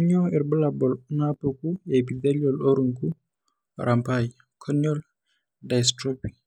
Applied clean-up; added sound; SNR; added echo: none; none; none; none.